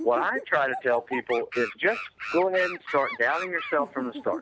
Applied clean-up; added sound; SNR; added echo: none; Animal; 10 dB; none.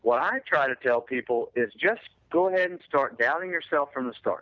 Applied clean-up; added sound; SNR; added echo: none; none; none; none.